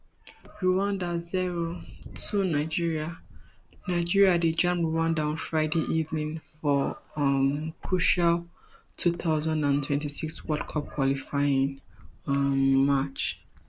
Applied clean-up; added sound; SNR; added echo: none; Wind / Car; 14 dB; none.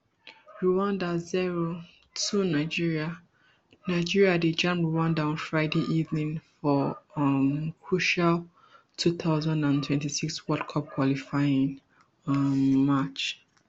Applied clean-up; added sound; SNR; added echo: none; none; none; none.